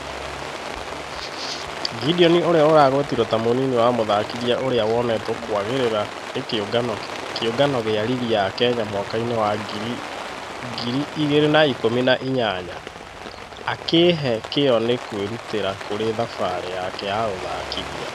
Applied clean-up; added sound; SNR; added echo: none; Rain; 10 dB; none.